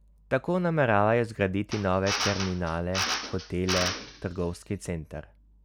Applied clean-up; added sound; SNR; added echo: none; Drill; 5 dB; none.